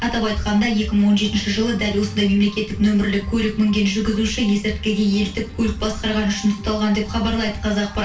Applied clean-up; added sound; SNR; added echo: none; none; none; reverberation time 0.3 s.